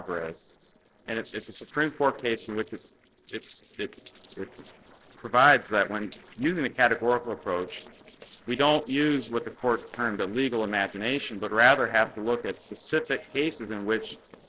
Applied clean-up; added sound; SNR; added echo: neural separator model SepFormer DNS4.